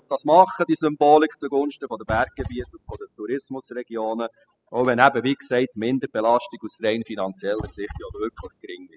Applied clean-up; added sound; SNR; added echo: classical method spectral subtraction.